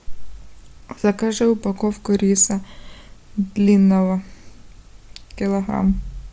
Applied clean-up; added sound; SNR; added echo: none; none; none; none.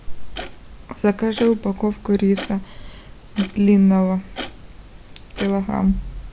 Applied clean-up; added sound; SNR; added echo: none; Clock; 17 dB; none.